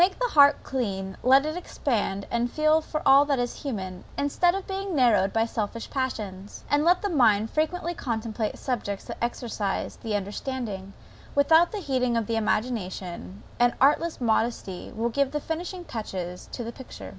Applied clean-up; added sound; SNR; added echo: none; none; none; none.